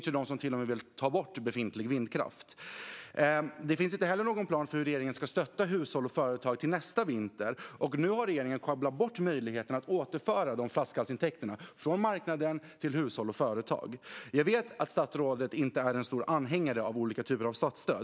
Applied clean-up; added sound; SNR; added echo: none; none; none; none.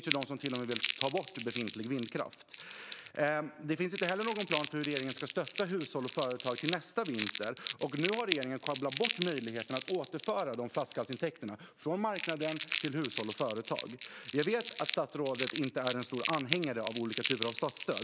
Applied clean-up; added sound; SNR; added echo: none; Crumpling, crinkling; -2 dB; none.